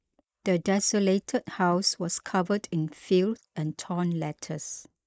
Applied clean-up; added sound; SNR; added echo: neural mask model Resemble Enhance denoiser.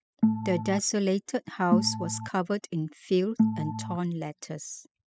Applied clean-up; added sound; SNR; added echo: classical method spectral subtraction.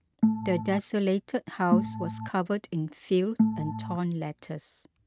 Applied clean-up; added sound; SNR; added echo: neural mask model RNNoise.